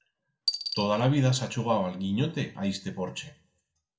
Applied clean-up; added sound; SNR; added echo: none; Coin (dropping); 9 dB; reverberation time 0.4 s.